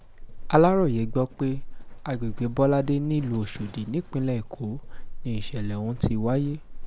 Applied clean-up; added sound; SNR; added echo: none; Livestock, farm animals, working animals; 7 dB; none.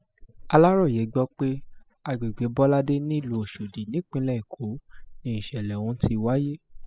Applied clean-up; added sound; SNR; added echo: classical method spectral subtraction.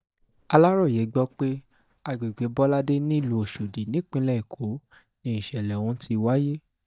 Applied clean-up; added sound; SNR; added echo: neural mask model DeepFilterNet 3.